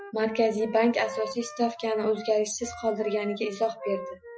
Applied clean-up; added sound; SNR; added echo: classical method Wiener filter.